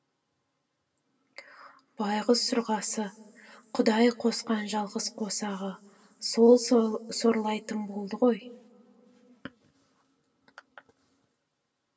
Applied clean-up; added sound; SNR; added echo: none; none; none; reverberation time 1.8 s.